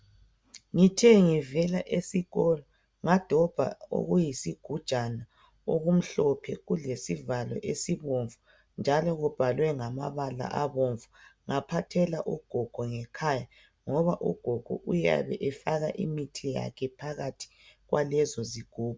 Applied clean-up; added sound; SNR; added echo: none; none; none; none.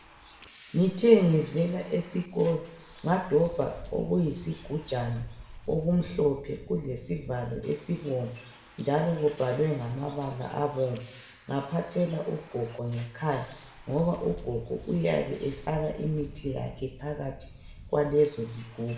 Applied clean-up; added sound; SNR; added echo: none; Bus; 18 dB; reverberation time 0.7 s.